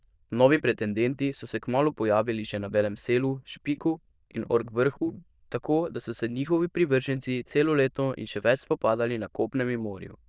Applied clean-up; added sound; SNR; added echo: neural diffusion model UNIVERSE++.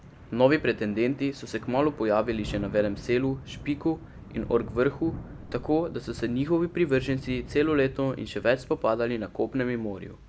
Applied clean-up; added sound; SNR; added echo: none; Thunder / Rain; 15 dB; none.